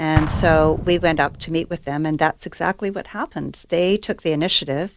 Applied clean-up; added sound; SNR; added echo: none; Explosion; 9 dB; none.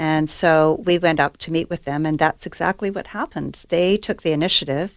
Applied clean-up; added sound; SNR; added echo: none; none; none; none.